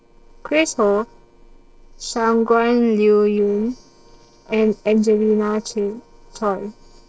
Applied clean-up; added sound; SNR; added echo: neural separator model SepFormer DNS4.